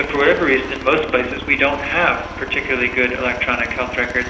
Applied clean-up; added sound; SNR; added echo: none; Aircraft; 12 dB; reverberation time 1.0 s.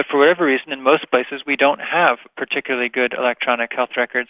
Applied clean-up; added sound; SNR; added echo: none; none; none; none.